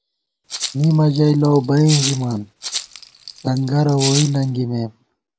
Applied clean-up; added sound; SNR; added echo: none; Rattle (instrument); 10 dB; none.